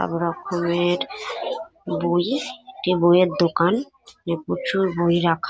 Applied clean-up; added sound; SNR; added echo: none; none; none; none.